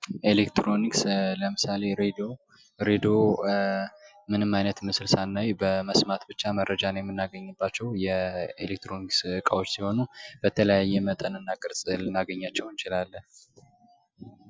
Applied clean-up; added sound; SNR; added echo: none; none; none; none.